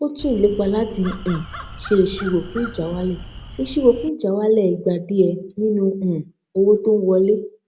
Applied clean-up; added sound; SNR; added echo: none; Crow; 14 dB; none.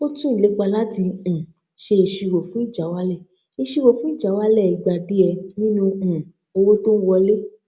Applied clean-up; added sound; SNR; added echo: none; none; none; none.